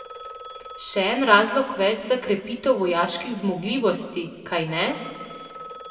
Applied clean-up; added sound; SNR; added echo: none; Telephone; 19 dB; reverberation time 1.4 s.